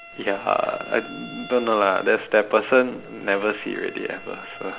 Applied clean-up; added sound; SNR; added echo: none; Bowed string instrument; 18 dB; none.